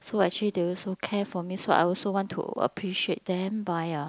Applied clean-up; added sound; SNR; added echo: none; none; none; none.